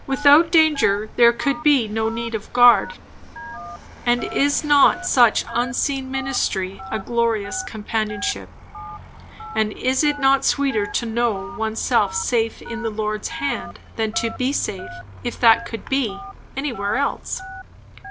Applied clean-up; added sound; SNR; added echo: none; Telephone + Vehicle; 14 dB; none.